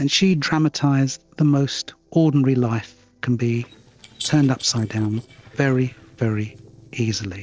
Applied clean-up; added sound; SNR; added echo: neural separator model SepFormer DNS4.